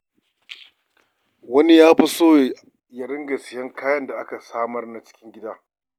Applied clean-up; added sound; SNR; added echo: none; none; none; none.